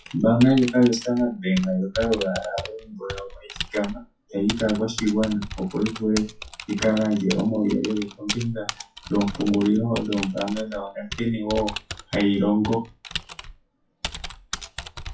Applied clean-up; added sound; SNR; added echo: classical method WPE with log-MMSE.